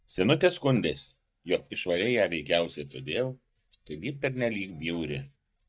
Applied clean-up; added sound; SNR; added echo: neural mask model DeepFilterNet 3.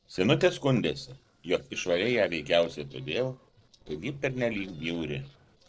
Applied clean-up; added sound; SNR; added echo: neural separator model SepFormer DNS4.